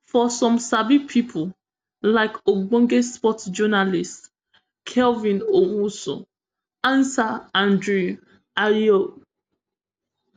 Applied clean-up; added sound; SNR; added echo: none; none; none; none.